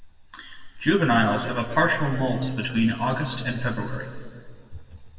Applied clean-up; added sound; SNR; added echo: none; none; none; reverberation time 2.1 s.